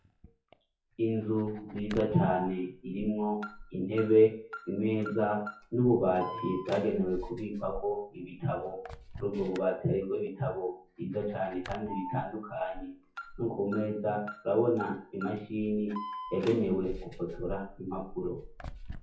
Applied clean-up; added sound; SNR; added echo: classical method WPE with log-MMSE.